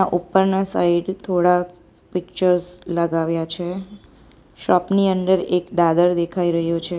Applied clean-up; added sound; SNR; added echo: none; none; none; none.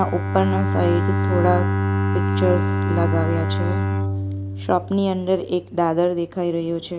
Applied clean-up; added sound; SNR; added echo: none; Bowed string instrument; -1 dB; none.